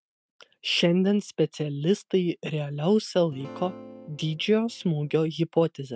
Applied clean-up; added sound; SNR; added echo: neural mask model RNNoise.